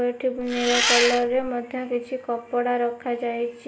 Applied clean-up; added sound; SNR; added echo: none; Engine; 0 dB; none.